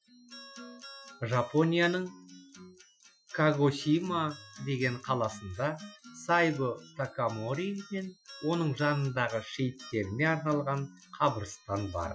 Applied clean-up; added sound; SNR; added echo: classical method Wiener filter.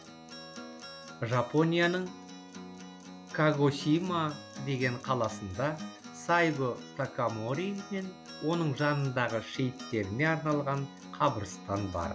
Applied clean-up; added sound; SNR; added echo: none; Acoustic guitar; 14 dB; none.